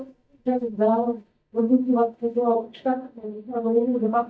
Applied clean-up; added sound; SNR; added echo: neural mask model DeepFilterNet 3.